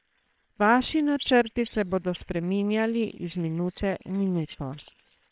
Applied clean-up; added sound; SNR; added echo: neural separator model SepFormer WHAM!.